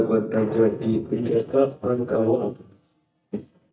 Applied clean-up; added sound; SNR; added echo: neural mask model DeepFilterNet 3.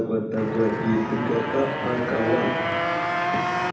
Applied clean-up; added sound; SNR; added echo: none; Motorcycle; 1 dB; reverberation time 0.8 s.